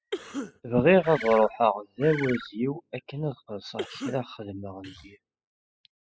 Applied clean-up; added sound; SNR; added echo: classical method spectral subtraction.